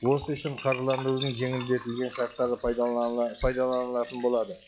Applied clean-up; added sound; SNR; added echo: classical method log-MMSE.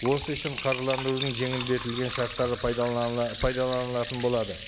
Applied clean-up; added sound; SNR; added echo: none; Liquid; 9 dB; none.